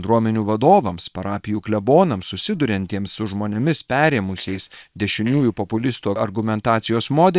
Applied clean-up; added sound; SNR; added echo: neural separator model SepFormer WHAM!.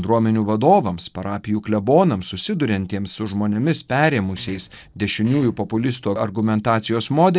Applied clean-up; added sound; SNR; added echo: neural separator model SepFormer DNS4.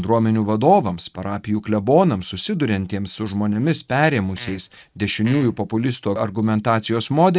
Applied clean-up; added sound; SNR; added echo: neural mask model RNNoise.